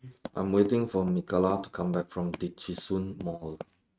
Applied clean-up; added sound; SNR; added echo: neural mask model RNNoise.